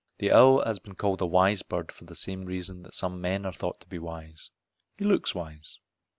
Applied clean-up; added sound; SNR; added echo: none; none; none; none.